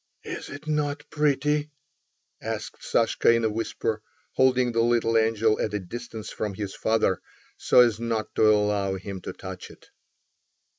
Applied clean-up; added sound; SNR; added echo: none; none; none; none.